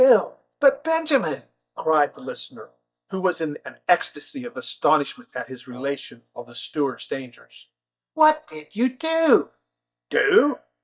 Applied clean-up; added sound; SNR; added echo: neural mask model DeepFilterNet 3.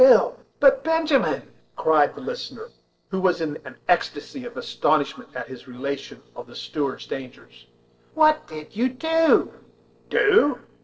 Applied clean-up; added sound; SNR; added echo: neural separator model SepFormer DNS4.